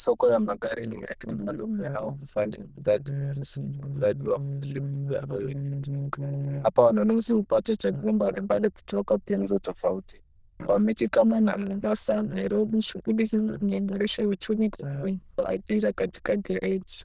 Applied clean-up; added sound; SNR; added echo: neural diffusion model UNIVERSE++.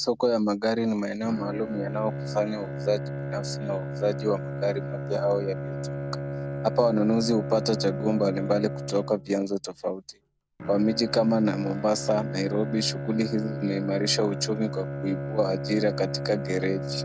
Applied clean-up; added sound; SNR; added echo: none; Bowed string instrument; 6 dB; none.